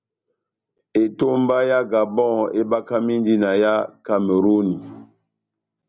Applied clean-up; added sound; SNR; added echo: none; none; none; none.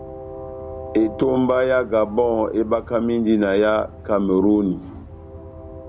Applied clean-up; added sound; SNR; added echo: none; Train; 16 dB; none.